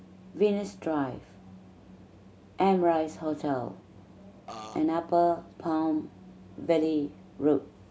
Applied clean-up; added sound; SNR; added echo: none; Burping, eructation; 12 dB; none.